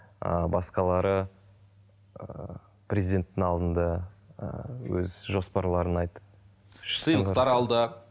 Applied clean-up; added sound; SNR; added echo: none; none; none; none.